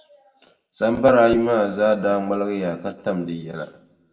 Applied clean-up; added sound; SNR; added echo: none; none; none; reverberation time 1.2 s.